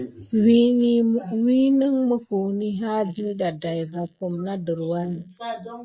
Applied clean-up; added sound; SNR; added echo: neural mask model Resemble Enhance denoiser.